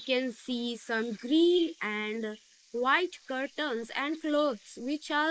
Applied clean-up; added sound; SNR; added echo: neural mask model Resemble Enhance denoiser.